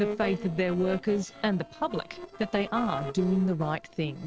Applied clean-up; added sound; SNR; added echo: neural separator model SepFormer DNS4.